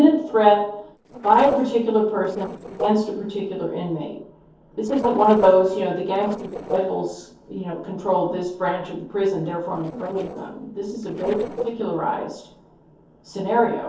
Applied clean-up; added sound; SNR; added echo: neural separator model SepFormer DNS4.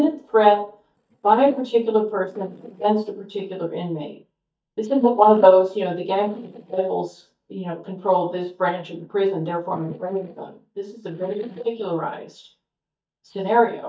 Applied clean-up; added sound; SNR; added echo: neural mask model DeepFilterNet 3.